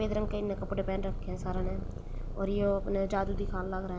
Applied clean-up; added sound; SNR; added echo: none; Purr; 2 dB; none.